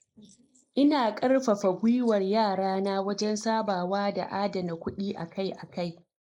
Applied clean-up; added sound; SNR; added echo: neural mask model Resemble Enhance denoiser.